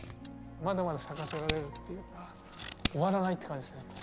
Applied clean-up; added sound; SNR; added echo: none; Scissors; -2 dB; none.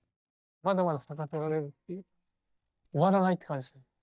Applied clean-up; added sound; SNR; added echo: neural mask model DeepFilterNet 3.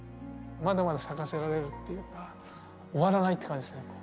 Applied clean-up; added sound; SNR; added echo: none; none; none; none.